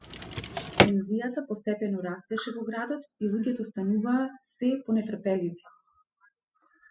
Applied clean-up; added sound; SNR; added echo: classical method spectral subtraction.